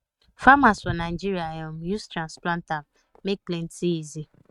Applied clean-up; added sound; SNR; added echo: neural mask model RNNoise.